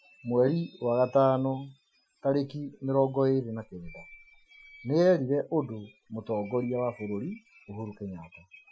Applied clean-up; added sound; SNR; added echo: classical method Wiener filter.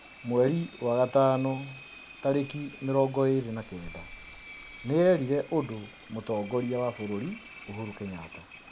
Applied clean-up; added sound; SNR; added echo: none; Engine + Stream; 18 dB; none.